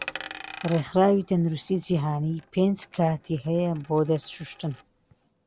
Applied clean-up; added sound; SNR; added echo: none; Coin (dropping); 18 dB; none.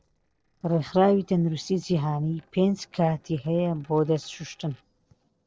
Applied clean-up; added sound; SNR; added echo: neural separator model SepFormer DNS4.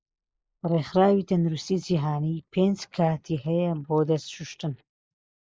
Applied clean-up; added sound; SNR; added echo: neural mask model Resemble Enhance denoiser.